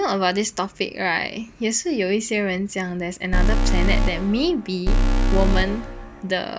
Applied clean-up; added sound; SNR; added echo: none; Alarm; -5 dB; none.